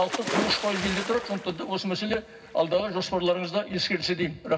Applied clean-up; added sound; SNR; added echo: none; Splash, splatter; 9 dB; reverberation time 0.4 s.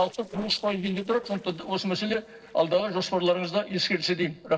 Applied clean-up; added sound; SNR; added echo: neural separator model SepFormer DNS4.